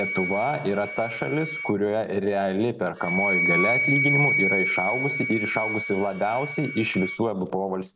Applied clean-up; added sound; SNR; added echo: none; Wind instrument, woodwind instrument; 2 dB; none.